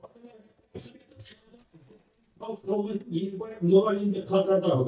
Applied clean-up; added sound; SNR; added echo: neural mask model DeepFilterNet 3.